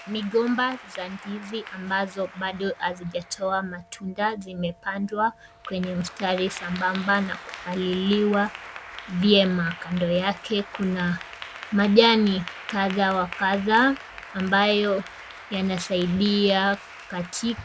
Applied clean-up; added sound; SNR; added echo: none; Applause / Clapping; 16 dB; none.